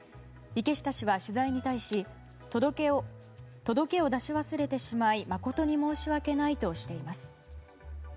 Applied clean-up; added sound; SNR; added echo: none; none; none; none.